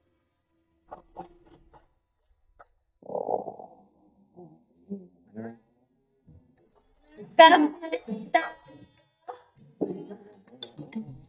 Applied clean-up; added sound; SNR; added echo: neural mask model DeepFilterNet 3.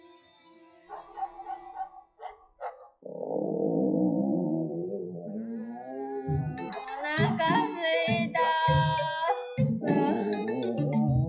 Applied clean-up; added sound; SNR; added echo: classical method WPE with log-MMSE.